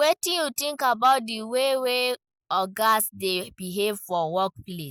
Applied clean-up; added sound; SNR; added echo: none; none; none; none.